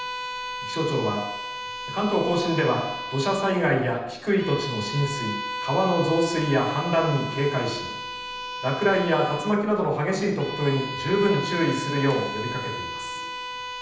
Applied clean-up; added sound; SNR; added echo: none; Bowed string instrument; 8 dB; reverberation time 0.9 s.